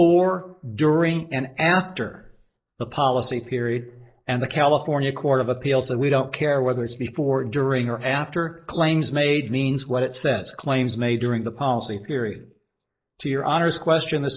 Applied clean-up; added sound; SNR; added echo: neural mask model Resemble Enhance denoiser.